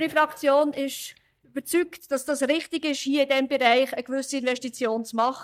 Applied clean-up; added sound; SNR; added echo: neural mask model DeepFilterNet 3.